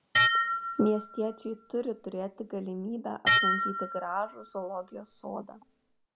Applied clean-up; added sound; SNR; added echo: none; Dishes, pots, and pans; -3 dB; none.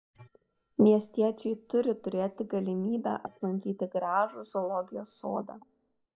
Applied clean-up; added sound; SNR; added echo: neural mask model DeepFilterNet 3.